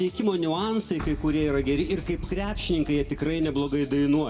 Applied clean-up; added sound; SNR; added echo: none; Boom; 11 dB; reverberation time 0.7 s.